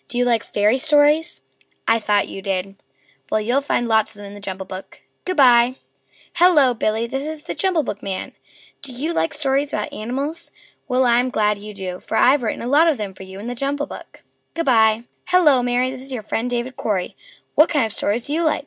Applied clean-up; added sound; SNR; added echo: none; none; none; none.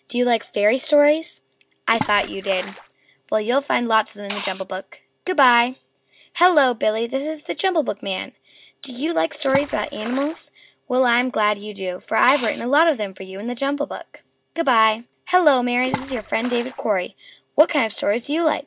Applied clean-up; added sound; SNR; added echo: none; Water / Splash, splatter + Liquid; 11 dB; none.